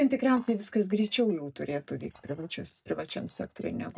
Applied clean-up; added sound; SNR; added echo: neural mask model DeepFilterNet 3.